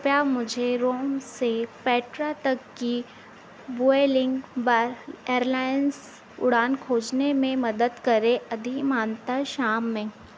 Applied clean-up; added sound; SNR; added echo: none; none; none; none.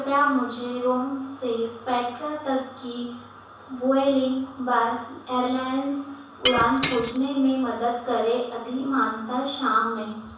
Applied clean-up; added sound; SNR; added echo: none; Shatter; 6 dB; reverberation time 0.7 s.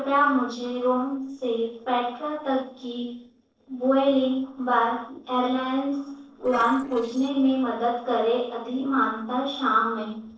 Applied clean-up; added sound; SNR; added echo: neural separator model SepFormer DNS4.